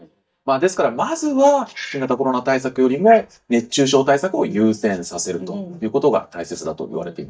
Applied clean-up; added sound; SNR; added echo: neural mask model DeepFilterNet 3.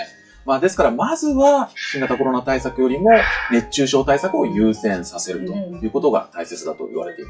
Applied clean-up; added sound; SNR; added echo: classical method WPE with log-MMSE.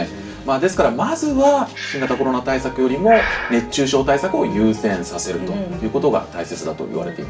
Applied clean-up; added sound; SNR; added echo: none; Breathing; 14 dB; reverberation time 0.3 s.